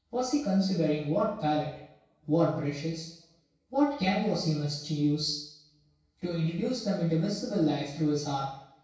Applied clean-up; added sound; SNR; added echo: none; none; none; reverberation time 0.6 s.